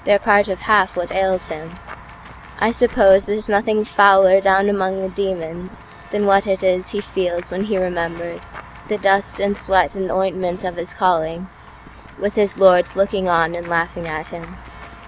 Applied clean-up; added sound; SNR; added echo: none; Walk, footsteps / Run / Bell; 20 dB; none.